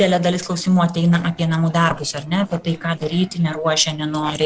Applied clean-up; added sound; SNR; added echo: neural separator model SepFormer DNS4.